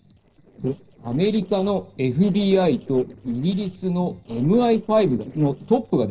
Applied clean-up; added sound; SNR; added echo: neural separator model SepFormer DNS4.